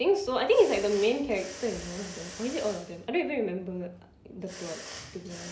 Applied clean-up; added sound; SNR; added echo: none; Mechanisms; 16 dB; none.